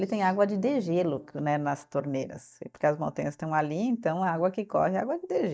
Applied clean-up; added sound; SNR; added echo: neural mask model DeepFilterNet 3.